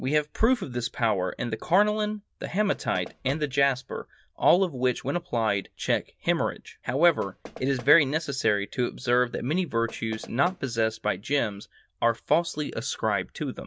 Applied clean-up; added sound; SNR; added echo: none; Knock; 18 dB; none.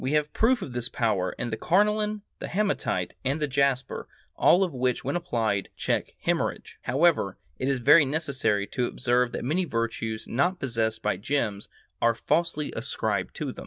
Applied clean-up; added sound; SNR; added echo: none; none; none; none.